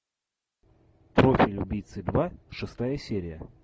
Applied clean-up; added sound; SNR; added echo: none; none; none; none.